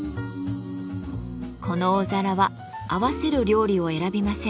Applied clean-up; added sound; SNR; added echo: none; none; none; none.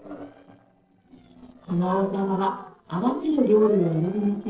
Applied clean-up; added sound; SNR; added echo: neural separator model SepFormer DNS4.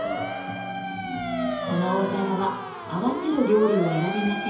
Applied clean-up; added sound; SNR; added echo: none; Motor vehicle (road) / Siren; 6 dB; reverberation time 0.5 s.